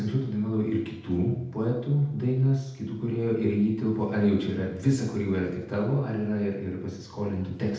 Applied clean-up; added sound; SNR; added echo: none; none; none; reverberation time 0.8 s.